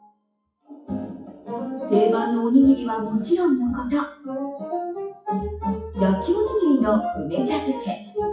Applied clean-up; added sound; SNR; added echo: classical method WPE with log-MMSE.